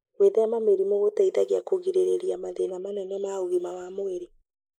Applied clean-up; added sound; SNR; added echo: neural mask model Resemble Enhance denoiser.